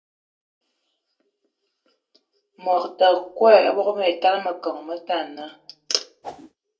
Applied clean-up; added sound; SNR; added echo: none; Whoosh, swoosh, swish; 15 dB; reverberation time 0.2 s.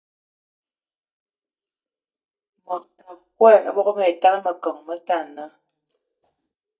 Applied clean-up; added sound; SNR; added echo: neural mask model DeepFilterNet 3.